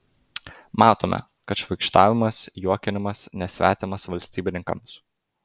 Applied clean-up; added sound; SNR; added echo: none; none; none; none.